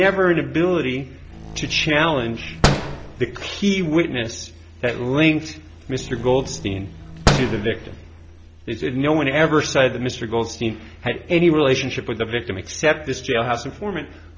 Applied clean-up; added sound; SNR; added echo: none; Slam; 5 dB; none.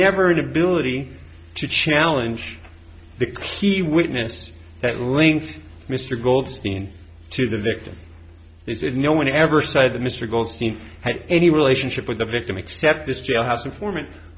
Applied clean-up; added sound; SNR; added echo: none; none; none; none.